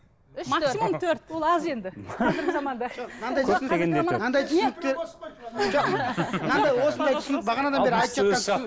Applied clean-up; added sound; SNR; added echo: none; none; none; none.